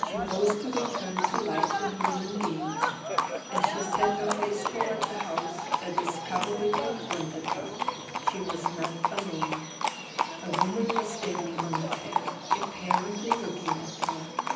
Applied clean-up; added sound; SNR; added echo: none; Livestock, farm animals, working animals; -3 dB; reverberation time 0.6 s.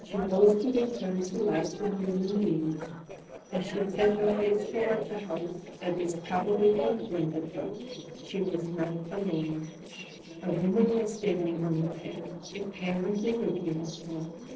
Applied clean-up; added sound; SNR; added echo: neural separator model SepFormer DNS4.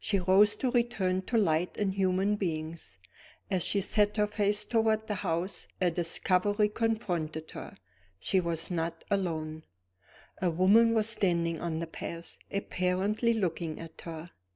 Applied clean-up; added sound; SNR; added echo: none; none; none; none.